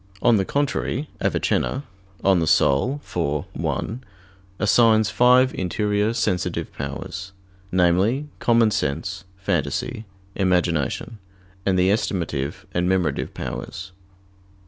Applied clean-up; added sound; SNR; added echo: none; none; none; none.